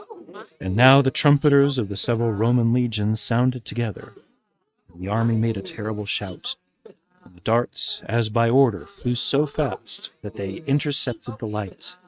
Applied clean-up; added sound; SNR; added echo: neural mask model RNNoise.